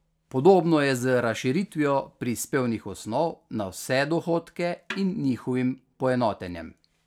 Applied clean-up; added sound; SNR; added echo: none; Snare drum; 19 dB; none.